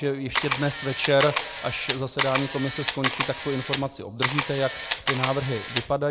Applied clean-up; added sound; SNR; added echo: none; Camera; 0 dB; none.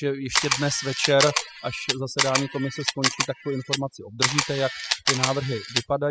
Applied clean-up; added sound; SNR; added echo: classical method spectral subtraction.